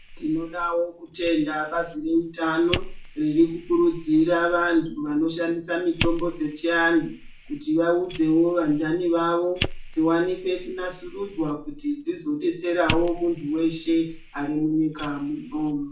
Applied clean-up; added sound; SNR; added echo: none; Fire; 12 dB; reverberation time 0.3 s.